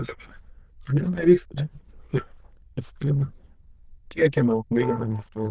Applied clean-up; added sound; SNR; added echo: neural diffusion model UNIVERSE++.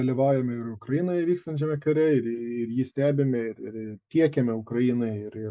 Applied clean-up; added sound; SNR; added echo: neural mask model Resemble Enhance denoiser.